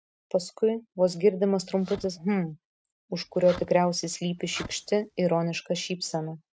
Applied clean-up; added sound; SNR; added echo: neural mask model RNNoise.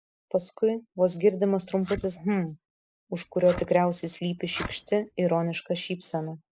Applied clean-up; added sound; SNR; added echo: neural mask model Resemble Enhance denoiser.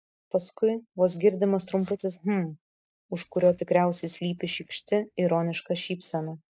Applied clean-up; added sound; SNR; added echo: neural mask model DeepFilterNet 3.